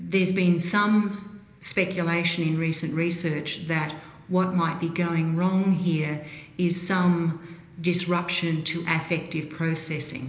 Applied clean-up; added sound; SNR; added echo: none; none; none; reverberation time 1.0 s.